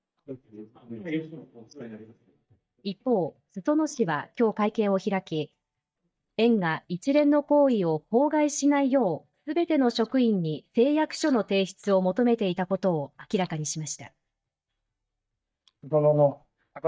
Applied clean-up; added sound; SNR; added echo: neural mask model DeepFilterNet 3.